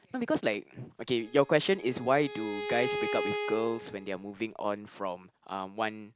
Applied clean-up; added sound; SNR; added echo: none; Bowed string instrument; 6 dB; none.